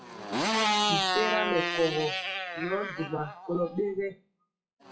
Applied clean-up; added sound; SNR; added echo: classical method WPE with log-MMSE.